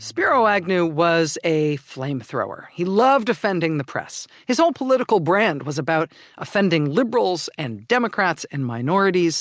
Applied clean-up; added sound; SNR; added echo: none; none; none; none.